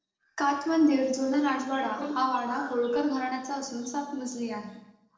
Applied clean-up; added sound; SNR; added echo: neural separator model SepFormer DNS4.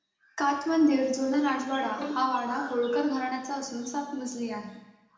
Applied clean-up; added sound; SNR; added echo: none; Bowed string instrument; 14 dB; reverberation time 0.9 s.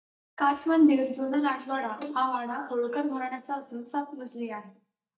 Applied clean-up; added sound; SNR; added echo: neural mask model DeepFilterNet 3.